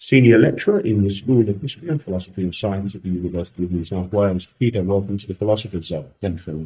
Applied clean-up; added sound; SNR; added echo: neural mask model DeepFilterNet 3.